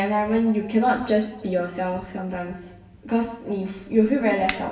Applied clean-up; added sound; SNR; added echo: none; Fire; 17 dB; reverberation time 1.0 s.